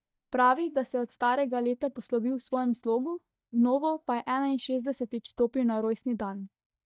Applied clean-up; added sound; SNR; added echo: neural mask model DeepFilterNet 3.